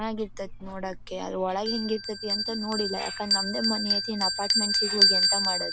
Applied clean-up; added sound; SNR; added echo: none; Bell; -4 dB; none.